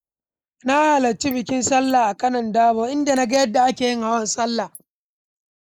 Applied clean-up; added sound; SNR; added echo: neural mask model Resemble Enhance denoiser.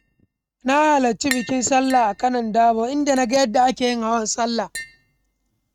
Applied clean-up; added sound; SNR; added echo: neural mask model RNNoise.